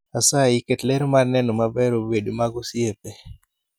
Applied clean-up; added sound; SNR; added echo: none; none; none; none.